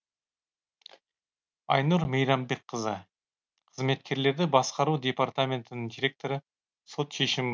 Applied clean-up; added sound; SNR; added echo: none; none; none; none.